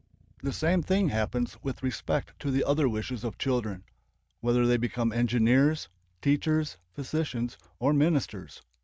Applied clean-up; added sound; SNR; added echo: neural mask model RNNoise.